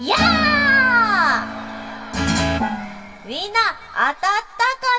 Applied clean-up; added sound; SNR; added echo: none; Gong; 13 dB; reverberation time 2.0 s.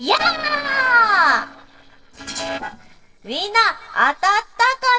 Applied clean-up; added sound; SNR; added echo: neural separator model SepFormer DNS4.